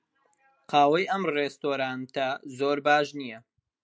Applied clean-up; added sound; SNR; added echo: none; none; none; none.